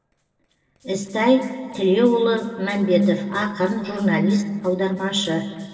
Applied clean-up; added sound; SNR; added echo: neural separator model SepFormer DNS4.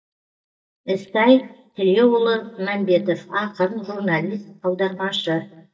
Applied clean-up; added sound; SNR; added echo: neural mask model DeepFilterNet 3.